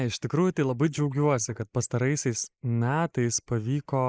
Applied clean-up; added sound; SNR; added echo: neural mask model Resemble Enhance denoiser.